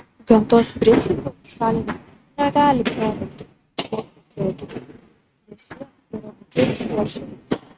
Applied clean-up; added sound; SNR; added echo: neural mask model RNNoise.